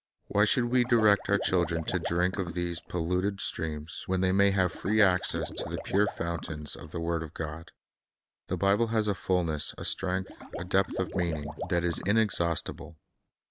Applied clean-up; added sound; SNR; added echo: none; Water / Liquid; 12 dB; none.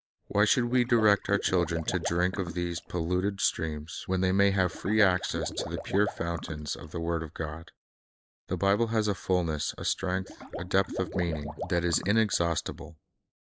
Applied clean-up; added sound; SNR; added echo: neural mask model Resemble Enhance denoiser.